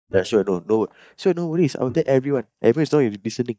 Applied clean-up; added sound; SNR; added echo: neural mask model DeepFilterNet 3.